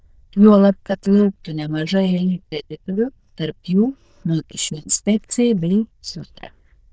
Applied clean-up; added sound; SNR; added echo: neural diffusion model UNIVERSE++.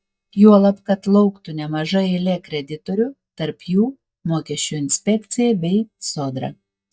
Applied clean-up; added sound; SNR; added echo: neural mask model DeepFilterNet 3.